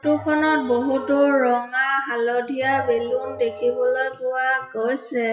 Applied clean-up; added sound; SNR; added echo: classical method WPE with log-MMSE.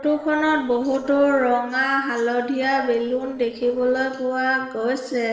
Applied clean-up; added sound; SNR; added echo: neural separator model SepFormer DNS4.